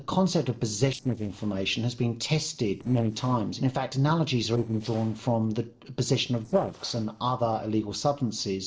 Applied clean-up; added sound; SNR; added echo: neural separator model SepFormer DNS4.